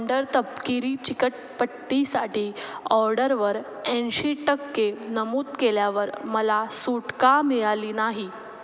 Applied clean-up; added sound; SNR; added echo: none; none; none; none.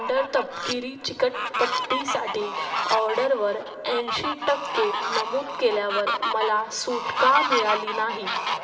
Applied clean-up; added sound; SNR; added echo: none; Fowl; 2 dB; reverberation time 1.4 s.